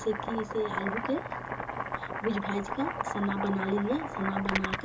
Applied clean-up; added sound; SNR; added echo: none; Boiling; 2 dB; reverberation time 0.2 s.